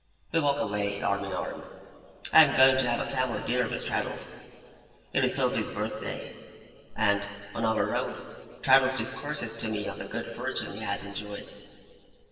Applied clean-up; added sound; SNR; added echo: none; none; none; reverberation time 2.6 s.